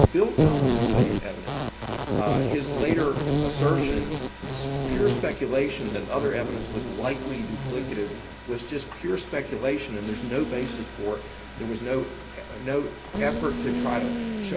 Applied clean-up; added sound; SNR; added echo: none; Insect; -1 dB; none.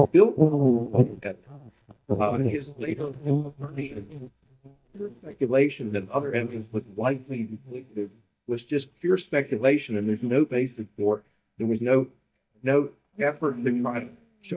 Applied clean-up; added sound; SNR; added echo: neural mask model DeepFilterNet 3.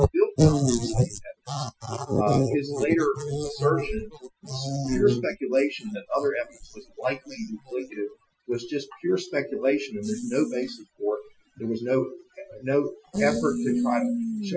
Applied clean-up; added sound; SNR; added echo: classical method Wiener filter.